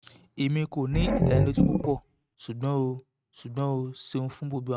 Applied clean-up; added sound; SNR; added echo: neural mask model RNNoise.